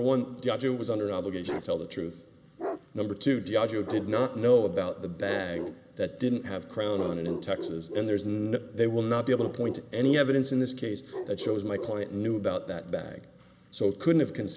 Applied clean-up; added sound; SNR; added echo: none; Bark; 13 dB; none.